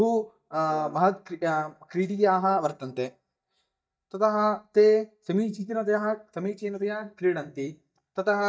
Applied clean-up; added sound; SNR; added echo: neural mask model DeepFilterNet 3.